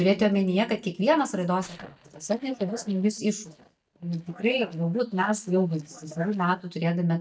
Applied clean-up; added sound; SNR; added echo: neural mask model DeepFilterNet 3.